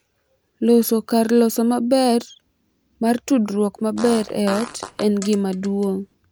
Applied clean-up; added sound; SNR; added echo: none; Fart; 15 dB; none.